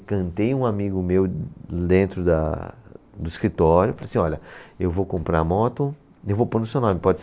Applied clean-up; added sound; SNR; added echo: none; none; none; none.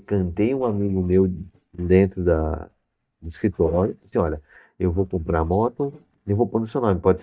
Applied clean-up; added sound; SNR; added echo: neural mask model DeepFilterNet 3.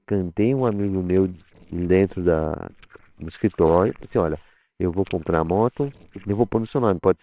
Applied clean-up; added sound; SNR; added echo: neural separator model SepFormer WHAMR!.